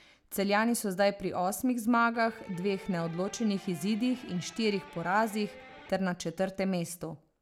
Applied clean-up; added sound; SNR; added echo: none; Electric guitar; 19 dB; none.